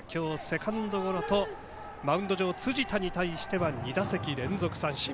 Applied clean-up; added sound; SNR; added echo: none; Boat, Water vehicle; 17 dB; none.